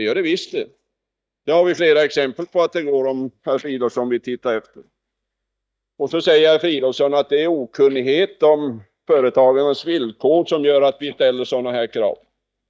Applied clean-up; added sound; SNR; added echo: neural mask model DeepFilterNet 3.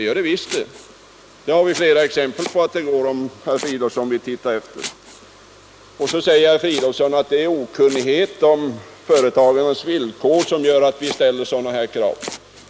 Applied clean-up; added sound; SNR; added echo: none; Domestic sounds, home sounds; 17 dB; none.